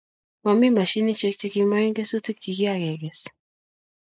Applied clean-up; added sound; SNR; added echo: neural mask model Resemble Enhance denoiser.